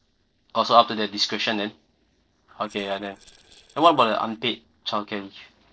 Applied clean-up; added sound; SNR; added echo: neural separator model SepFormer DNS4.